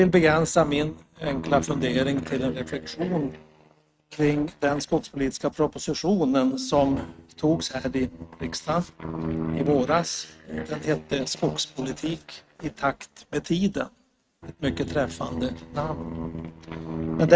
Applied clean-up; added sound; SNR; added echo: neural mask model RNNoise.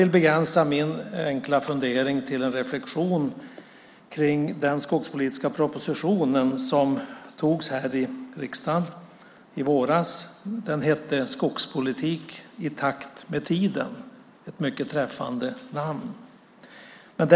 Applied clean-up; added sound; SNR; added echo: none; none; none; none.